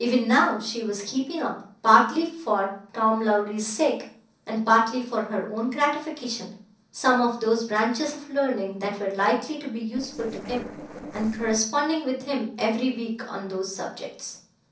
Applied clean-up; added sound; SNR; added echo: neural separator model SepFormer DNS4.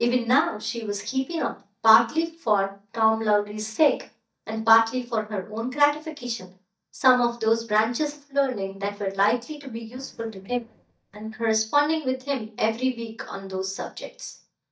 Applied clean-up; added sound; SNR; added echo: neural mask model DeepFilterNet 3.